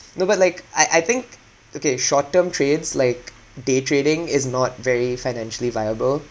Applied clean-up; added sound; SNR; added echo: none; none; none; none.